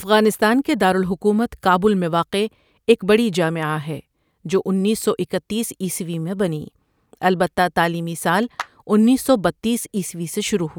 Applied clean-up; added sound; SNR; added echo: none; Clapping; 19 dB; none.